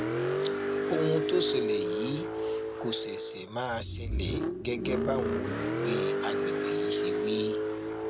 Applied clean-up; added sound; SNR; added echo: none; Car; -5 dB; none.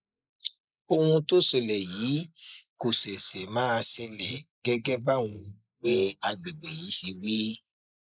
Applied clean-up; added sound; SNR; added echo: neural mask model Resemble Enhance denoiser.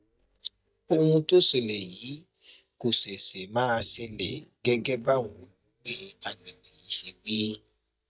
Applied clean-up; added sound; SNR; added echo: neural mask model DeepFilterNet 3.